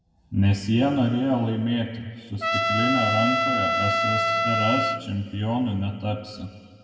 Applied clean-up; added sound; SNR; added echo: none; Trumpet; -1 dB; reverberation time 2.0 s.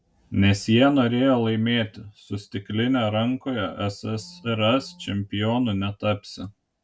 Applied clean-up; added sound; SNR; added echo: none; none; none; none.